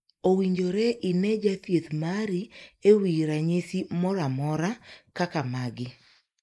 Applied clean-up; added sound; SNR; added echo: neural mask model Resemble Enhance denoiser.